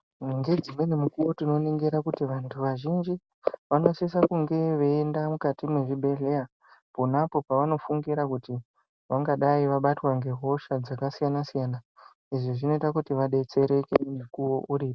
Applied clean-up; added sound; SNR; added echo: none; none; none; none.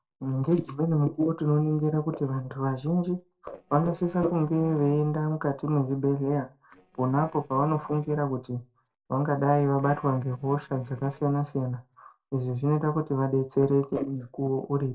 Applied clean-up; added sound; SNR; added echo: neural separator model SepFormer DNS4.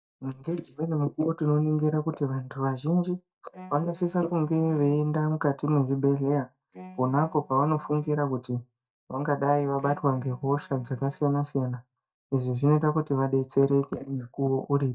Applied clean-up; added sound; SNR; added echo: neural mask model DeepFilterNet 3.